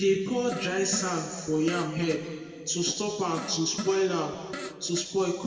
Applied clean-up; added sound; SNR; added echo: none; Fart; 13 dB; reverberation time 2.1 s.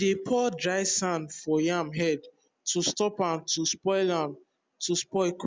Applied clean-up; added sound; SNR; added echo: none; none; none; none.